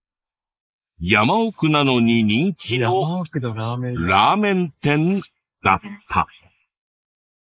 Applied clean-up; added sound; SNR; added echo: neural mask model Resemble Enhance denoiser.